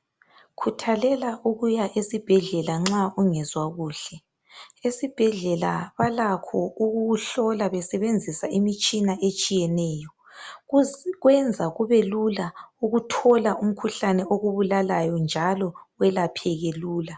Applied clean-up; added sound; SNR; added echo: none; none; none; none.